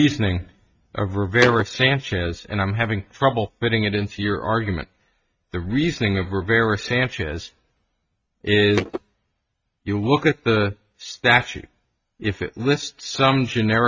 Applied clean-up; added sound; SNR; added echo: neural mask model RNNoise.